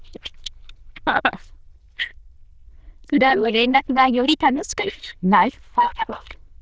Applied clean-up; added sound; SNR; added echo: neural diffusion model UNIVERSE++.